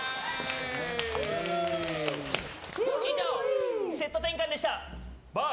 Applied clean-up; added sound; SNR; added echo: none; none; none; none.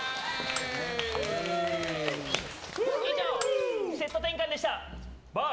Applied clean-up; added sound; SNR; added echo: none; Bird + Shatter; 14 dB; none.